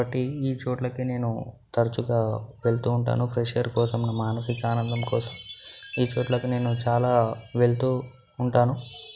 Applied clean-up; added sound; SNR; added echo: none; Chime + Wind instrument, woodwind instrument; 20 dB; none.